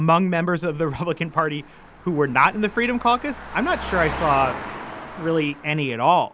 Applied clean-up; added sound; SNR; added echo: none; Engine; 13 dB; none.